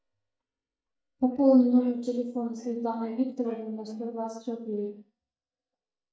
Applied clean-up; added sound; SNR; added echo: neural mask model DeepFilterNet 3.